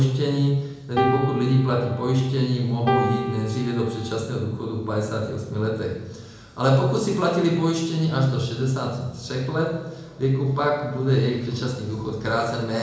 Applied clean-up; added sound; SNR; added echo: none; Piano; 4 dB; reverberation time 0.8 s.